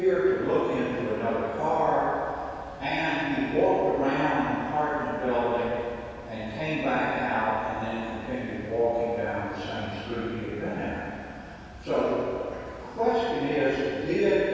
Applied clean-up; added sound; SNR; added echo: none; Water; 19 dB; reverberation time 2.2 s.